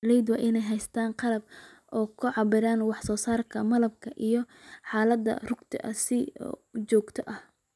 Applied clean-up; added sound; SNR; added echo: none; none; none; none.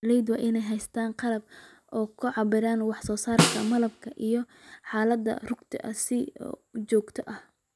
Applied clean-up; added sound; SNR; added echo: none; Snare drum; 1 dB; none.